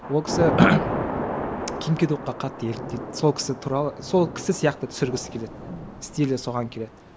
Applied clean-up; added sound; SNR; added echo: none; Thunder / Rain; 6 dB; none.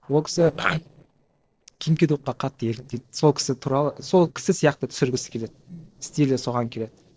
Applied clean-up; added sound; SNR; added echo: neural separator model SepFormer DNS4.